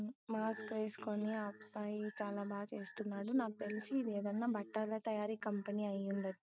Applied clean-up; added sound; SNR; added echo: none; none; none; none.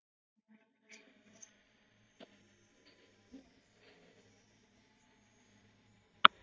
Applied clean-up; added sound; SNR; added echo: neural mask model DeepFilterNet 3.